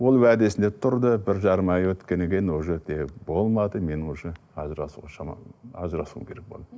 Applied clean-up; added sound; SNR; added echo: none; none; none; none.